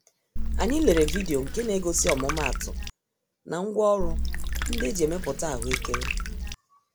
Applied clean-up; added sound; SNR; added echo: none; Water / Liquid; 0 dB; none.